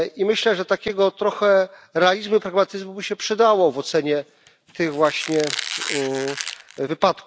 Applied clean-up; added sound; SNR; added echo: none; Squeak; 9 dB; none.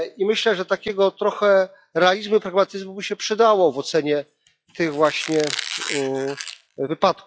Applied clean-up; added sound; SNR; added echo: classical method log-MMSE.